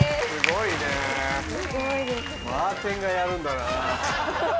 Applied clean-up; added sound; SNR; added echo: none; Finger snapping + Water / Splash, splatter; 7 dB; none.